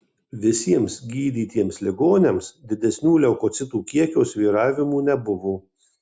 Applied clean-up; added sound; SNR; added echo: none; none; none; none.